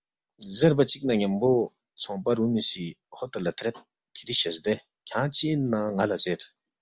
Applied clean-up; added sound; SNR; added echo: none; none; none; none.